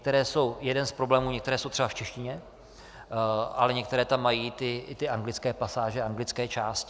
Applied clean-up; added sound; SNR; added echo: none; none; none; none.